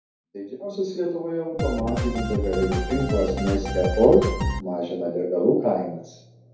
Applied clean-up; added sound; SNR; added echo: none; Drum kit; 3 dB; reverberation time 2.3 s.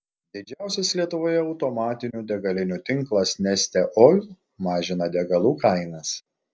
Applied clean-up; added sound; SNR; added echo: none; none; none; none.